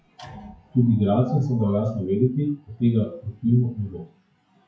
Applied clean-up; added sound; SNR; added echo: classical method WPE with log-MMSE.